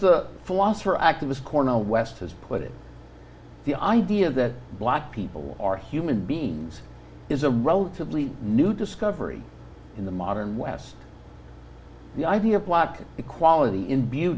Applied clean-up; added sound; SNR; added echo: none; none; none; none.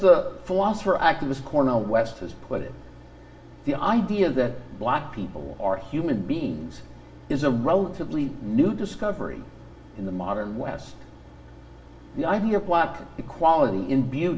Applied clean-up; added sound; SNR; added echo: none; none; none; reverberation time 0.9 s.